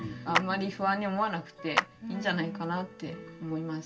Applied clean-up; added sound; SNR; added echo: none; Clapping; 4 dB; reverberation time 0.2 s.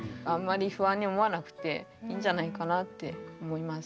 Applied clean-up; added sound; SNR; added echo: none; none; none; none.